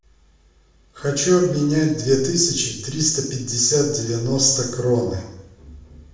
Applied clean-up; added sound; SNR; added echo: none; none; none; reverberation time 0.8 s.